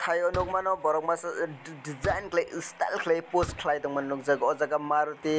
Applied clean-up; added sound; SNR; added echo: none; Fireworks; 15 dB; none.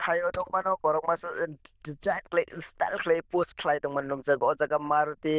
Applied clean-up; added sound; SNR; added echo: neural diffusion model UNIVERSE++.